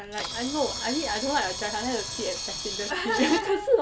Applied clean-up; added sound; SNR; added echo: none; Camera; 7 dB; none.